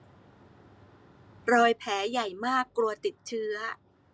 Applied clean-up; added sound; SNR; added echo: none; none; none; none.